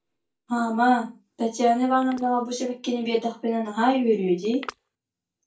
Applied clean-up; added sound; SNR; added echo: neural mask model DeepFilterNet 3.